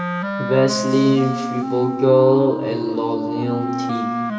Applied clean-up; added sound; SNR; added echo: none; Wind instrument, woodwind instrument; 5 dB; reverberation time 2.4 s.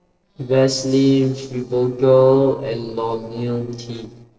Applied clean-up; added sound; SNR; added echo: neural separator model SepFormer DNS4.